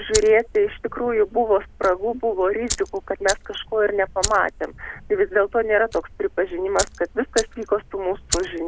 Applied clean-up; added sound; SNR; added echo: none; Fire; 11 dB; none.